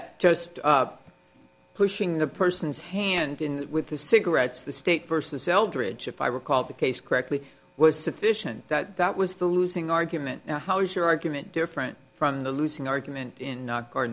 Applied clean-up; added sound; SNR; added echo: none; Tap; 19 dB; none.